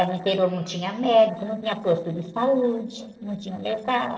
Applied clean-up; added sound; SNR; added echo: neural separator model SepFormer DNS4.